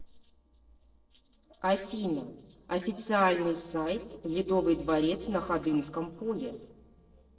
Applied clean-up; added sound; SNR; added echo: neural separator model SepFormer DNS4.